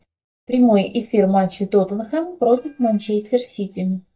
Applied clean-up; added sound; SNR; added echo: neural mask model DeepFilterNet 3.